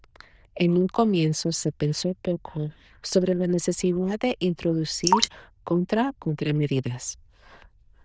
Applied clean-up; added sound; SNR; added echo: neural diffusion model UNIVERSE++.